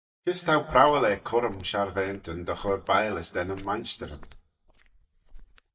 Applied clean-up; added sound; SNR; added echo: neural mask model DeepFilterNet 3.